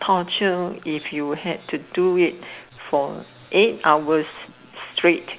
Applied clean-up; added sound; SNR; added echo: none; none; none; none.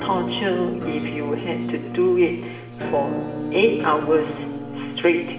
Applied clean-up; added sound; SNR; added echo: none; Musical instrument; 6 dB; reverberation time 1.1 s.